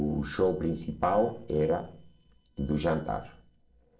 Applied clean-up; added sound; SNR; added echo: neural separator model SepFormer DNS4.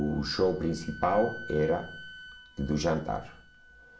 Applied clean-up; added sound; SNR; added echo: none; Wind instrument, woodwind instrument; 16 dB; reverberation time 0.4 s.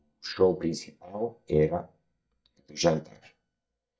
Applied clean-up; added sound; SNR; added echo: neural mask model DeepFilterNet 3.